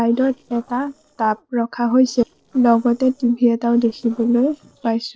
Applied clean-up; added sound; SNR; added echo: neural separator model SepFormer DNS4.